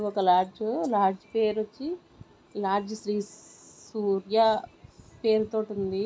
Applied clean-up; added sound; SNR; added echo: none; none; none; none.